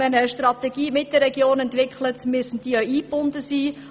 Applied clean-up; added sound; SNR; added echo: none; none; none; none.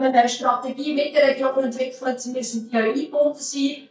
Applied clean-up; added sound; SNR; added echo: neural mask model DeepFilterNet 3.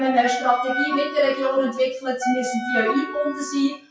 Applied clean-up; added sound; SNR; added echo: classical method WPE with log-MMSE.